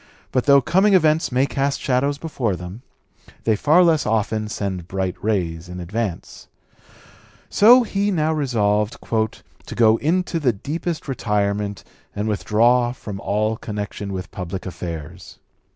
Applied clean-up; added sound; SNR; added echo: none; none; none; none.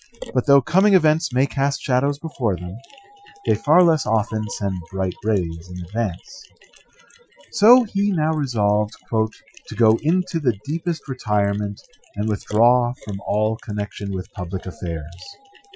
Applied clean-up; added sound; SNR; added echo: classical method Wiener filter.